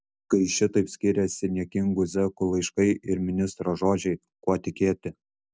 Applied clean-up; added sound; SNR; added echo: none; none; none; none.